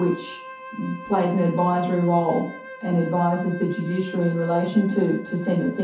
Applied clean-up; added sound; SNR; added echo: none; Wind instrument, woodwind instrument; 16 dB; reverberation time 0.5 s.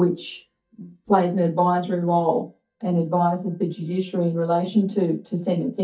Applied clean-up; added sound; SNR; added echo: neural mask model DeepFilterNet 3.